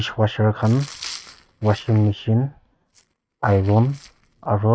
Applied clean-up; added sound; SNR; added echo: neural mask model RNNoise.